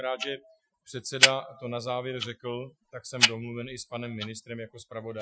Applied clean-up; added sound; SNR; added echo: classical method Wiener filter.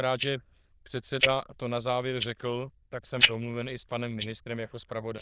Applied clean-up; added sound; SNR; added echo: neural diffusion model UNIVERSE++.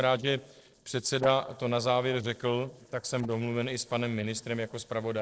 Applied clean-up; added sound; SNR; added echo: neural separator model SepFormer DNS4.